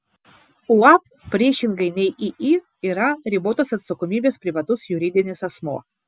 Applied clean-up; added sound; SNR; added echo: none; none; none; none.